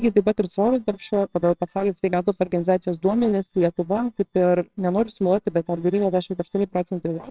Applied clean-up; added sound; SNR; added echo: neural separator model SepFormer WHAMR!.